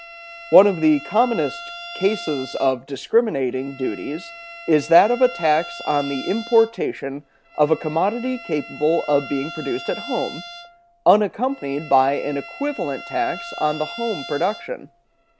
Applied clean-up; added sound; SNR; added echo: none; Bowed string instrument; 15 dB; none.